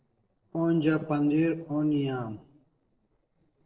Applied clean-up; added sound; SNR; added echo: neural separator model SepFormer DNS4.